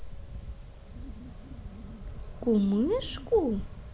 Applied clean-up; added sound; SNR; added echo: none; Wind; 10 dB; none.